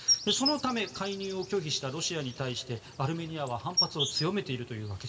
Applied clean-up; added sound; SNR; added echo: none; Insect; 2 dB; reverberation time 1.3 s.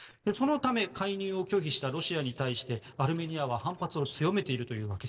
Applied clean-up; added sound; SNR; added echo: neural separator model SepFormer DNS4.